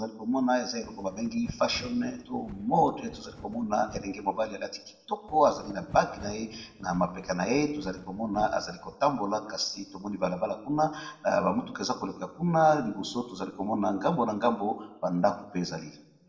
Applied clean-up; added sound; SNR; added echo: none; Wind; 17 dB; reverberation time 0.7 s.